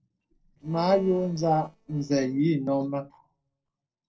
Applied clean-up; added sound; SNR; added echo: neural separator model SepFormer DNS4.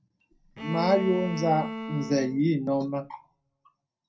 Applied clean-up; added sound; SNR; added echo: none; Bowed string instrument; 8 dB; reverberation time 0.2 s.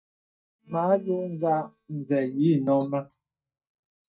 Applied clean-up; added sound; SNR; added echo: neural mask model DeepFilterNet 3.